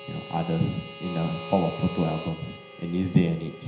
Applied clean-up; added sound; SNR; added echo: none; Harmonica; 13 dB; reverberation time 0.9 s.